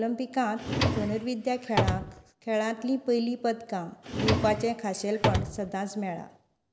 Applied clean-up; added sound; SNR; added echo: none; Drawer open or close; 0 dB; none.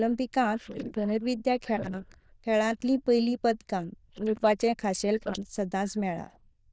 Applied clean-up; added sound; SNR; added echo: neural diffusion model UNIVERSE++.